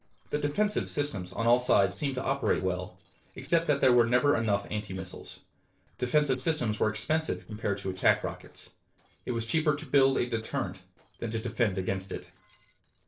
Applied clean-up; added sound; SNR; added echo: neural separator model SepFormer DNS4.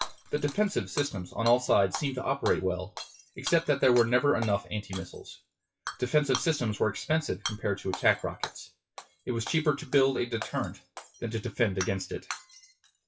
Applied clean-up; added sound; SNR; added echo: classical method WPE with log-MMSE.